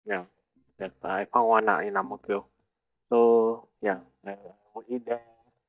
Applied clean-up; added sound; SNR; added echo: neural mask model DeepFilterNet 3.